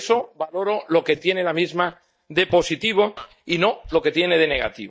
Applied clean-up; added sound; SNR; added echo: neural mask model DeepFilterNet 3.